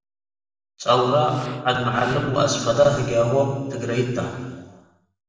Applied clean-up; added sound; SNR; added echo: neural separator model SepFormer DNS4.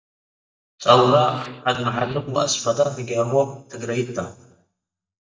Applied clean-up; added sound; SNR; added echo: neural mask model DeepFilterNet 3.